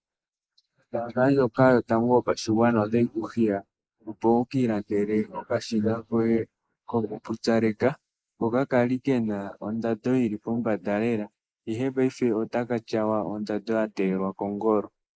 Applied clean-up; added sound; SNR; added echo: neural mask model Resemble Enhance denoiser.